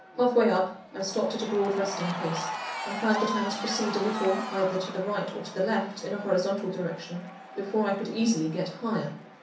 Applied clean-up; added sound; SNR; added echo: none; Crowd / Cheering; 9 dB; reverberation time 0.6 s.